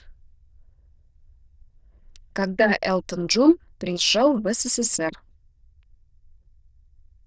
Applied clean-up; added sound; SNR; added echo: neural diffusion model UNIVERSE++.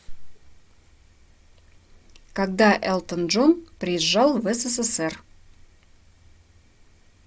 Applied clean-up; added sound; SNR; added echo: none; none; none; none.